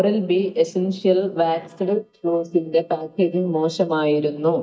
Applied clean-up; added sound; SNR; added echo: neural mask model DeepFilterNet 3.